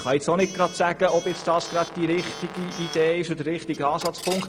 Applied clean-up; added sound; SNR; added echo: none; Brass instrument + Coin (dropping) / Alarm; 14 dB; none.